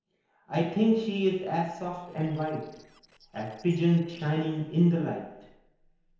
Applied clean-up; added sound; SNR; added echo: neural separator model SepFormer DNS4.